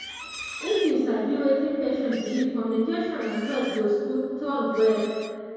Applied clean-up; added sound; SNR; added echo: none; Livestock, farm animals, working animals; 16 dB; reverberation time 2.2 s.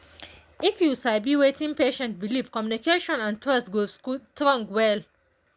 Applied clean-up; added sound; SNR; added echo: none; none; none; none.